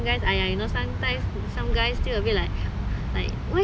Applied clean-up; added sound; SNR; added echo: none; none; none; none.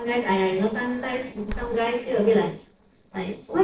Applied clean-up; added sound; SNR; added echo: neural separator model SepFormer DNS4.